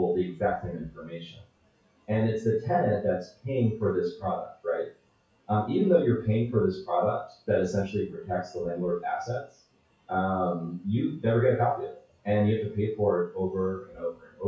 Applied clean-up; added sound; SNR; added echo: classical method WPE with log-MMSE.